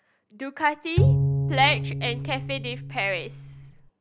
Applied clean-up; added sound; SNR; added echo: none; Bowed string instrument; -3 dB; none.